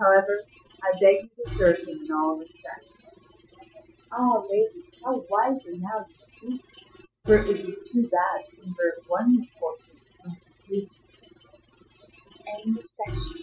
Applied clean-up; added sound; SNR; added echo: classical method Wiener filter.